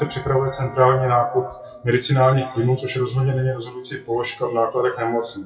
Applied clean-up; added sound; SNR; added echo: classical method WPE with log-MMSE.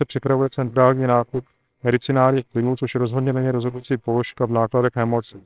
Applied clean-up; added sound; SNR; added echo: neural separator model SepFormer WHAMR!.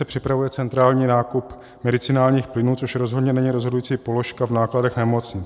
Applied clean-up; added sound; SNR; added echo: none; none; none; none.